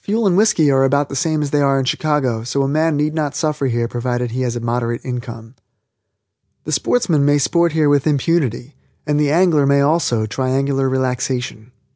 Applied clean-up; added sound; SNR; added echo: none; none; none; none.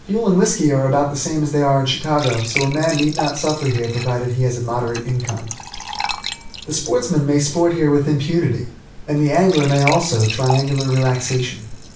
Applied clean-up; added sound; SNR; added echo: none; Fill (with liquid) / Trickle, dribble / Glass; 12 dB; reverberation time 0.3 s.